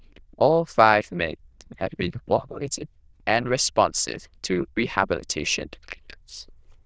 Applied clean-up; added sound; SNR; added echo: neural diffusion model UNIVERSE++.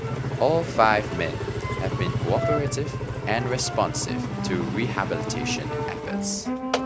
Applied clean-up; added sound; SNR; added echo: none; Engine; 0 dB; none.